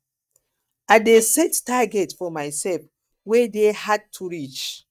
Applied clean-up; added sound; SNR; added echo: neural mask model DeepFilterNet 3.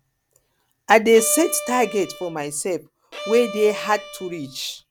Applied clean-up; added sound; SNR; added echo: none; Bowed string instrument; 12 dB; none.